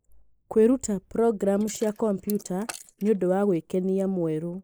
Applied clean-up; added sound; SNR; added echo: neural mask model Resemble Enhance denoiser.